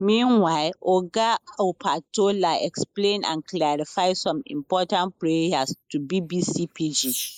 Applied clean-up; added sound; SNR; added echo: neural mask model Resemble Enhance denoiser.